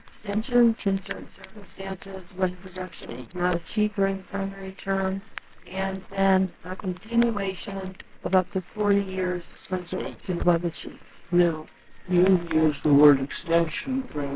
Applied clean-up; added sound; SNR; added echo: neural separator model SepFormer WHAMR!.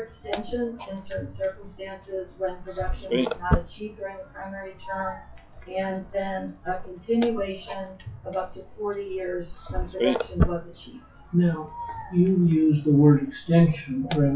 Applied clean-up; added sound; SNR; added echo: classical method WPE with log-MMSE.